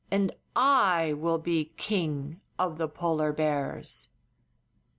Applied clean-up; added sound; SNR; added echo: none; none; none; none.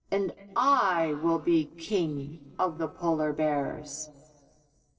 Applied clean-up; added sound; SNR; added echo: neural separator model SepFormer DNS4.